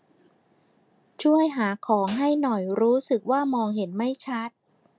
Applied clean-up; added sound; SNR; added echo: none; Hi-hat; 17 dB; none.